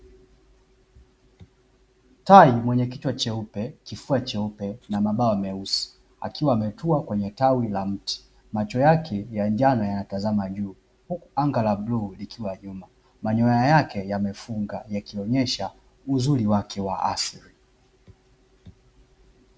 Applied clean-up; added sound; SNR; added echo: none; none; none; none.